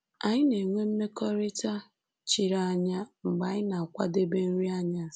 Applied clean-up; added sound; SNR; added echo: none; none; none; none.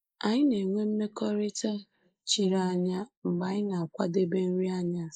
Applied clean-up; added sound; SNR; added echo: neural mask model Resemble Enhance denoiser.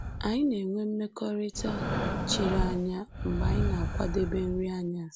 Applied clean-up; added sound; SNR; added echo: none; Breathing; 1 dB; none.